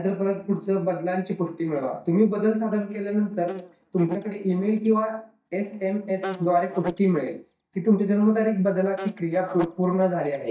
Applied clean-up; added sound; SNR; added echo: neural mask model DeepFilterNet 3.